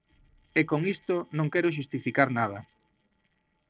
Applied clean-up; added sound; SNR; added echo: neural separator model SepFormer DNS4.